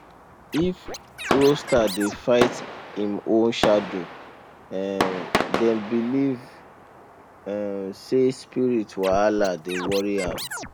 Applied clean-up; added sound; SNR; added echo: none; Fireworks + Scratching (performance technique); 7 dB; none.